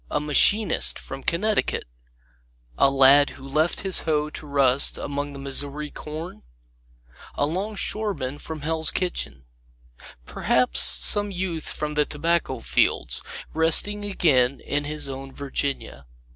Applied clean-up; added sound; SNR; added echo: none; none; none; none.